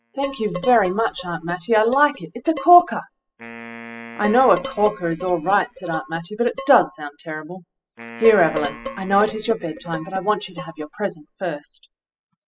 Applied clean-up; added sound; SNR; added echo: classical method spectral subtraction.